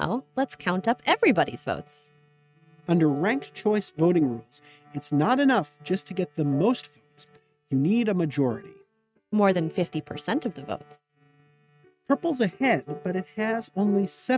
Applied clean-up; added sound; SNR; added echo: neural mask model RNNoise.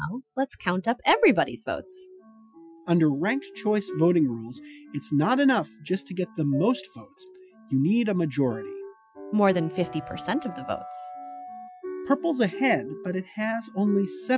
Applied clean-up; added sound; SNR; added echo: classical method Wiener filter.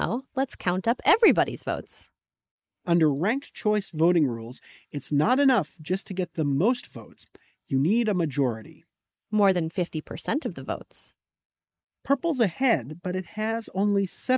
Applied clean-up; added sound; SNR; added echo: neural mask model Resemble Enhance denoiser.